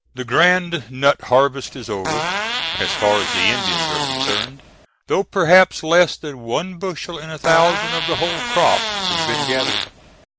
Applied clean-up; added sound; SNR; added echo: none; Fart; 3 dB; none.